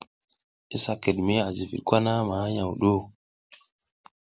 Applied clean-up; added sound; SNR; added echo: none; none; none; none.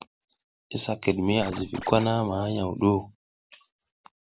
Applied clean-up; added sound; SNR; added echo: none; Scratching (performance technique); 11 dB; none.